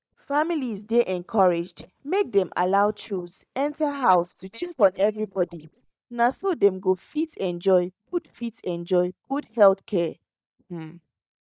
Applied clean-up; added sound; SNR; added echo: neural mask model DeepFilterNet 3.